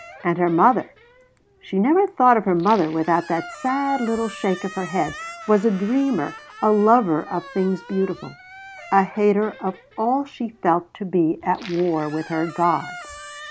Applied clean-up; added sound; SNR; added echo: none; Squeak; 18 dB; none.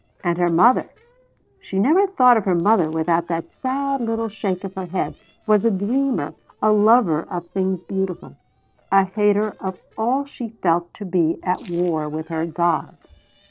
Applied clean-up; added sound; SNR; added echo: neural separator model SepFormer DNS4.